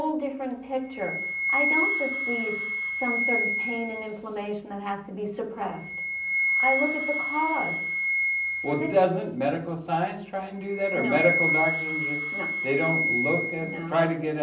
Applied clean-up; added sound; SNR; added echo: none; Wind instrument, woodwind instrument; 0 dB; reverberation time 0.6 s.